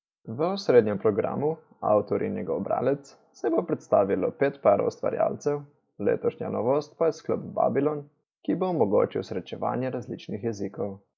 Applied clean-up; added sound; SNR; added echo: none; none; none; none.